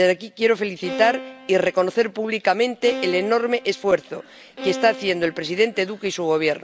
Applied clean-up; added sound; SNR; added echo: none; Bowed string instrument; 13 dB; none.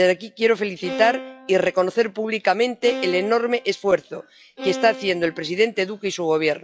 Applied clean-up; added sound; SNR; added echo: classical method log-MMSE.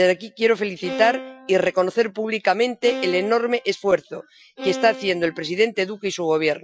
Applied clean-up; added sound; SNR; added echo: classical method Wiener filter.